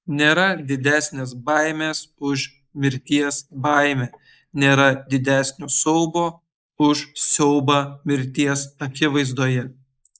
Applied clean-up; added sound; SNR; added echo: neural mask model Resemble Enhance denoiser.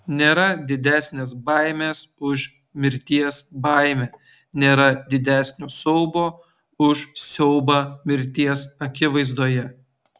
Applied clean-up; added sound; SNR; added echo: none; none; none; none.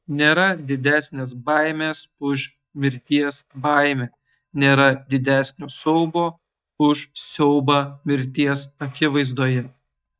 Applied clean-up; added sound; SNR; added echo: neural mask model DeepFilterNet 3.